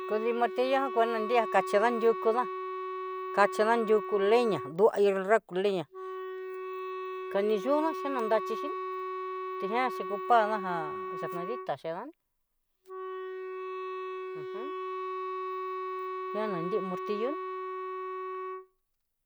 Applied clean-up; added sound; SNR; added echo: none; Wind instrument, woodwind instrument; 6 dB; none.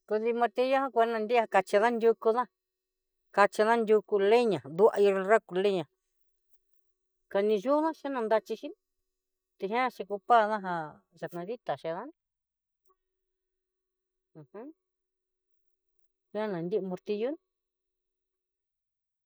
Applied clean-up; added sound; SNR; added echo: neural mask model DeepFilterNet 3.